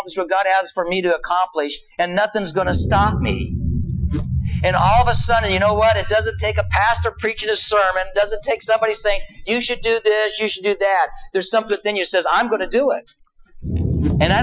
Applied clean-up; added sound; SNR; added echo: classical method Wiener filter.